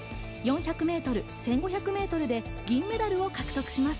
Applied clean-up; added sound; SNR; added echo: none; none; none; none.